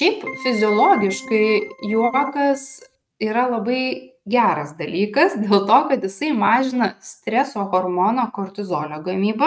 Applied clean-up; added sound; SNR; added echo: neural mask model RNNoise.